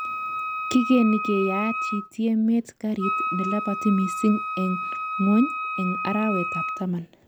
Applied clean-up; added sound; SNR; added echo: none; Wind instrument, woodwind instrument; 5 dB; none.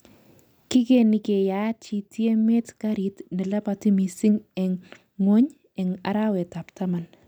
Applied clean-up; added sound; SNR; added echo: none; none; none; none.